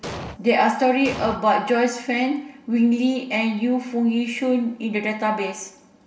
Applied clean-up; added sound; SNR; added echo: none; Explosion; 10 dB; reverberation time 0.2 s.